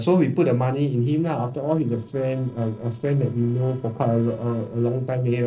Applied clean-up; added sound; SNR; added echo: neural separator model SepFormer DNS4.